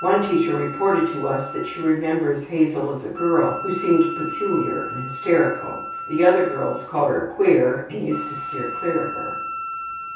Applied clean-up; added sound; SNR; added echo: none; Wind instrument, woodwind instrument; 10 dB; reverberation time 0.6 s.